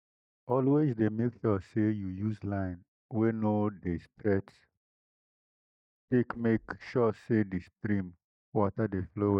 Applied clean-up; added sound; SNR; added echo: neural mask model DeepFilterNet 3.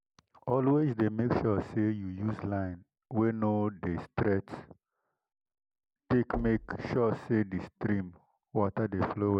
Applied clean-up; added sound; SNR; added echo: none; Knock; 13 dB; none.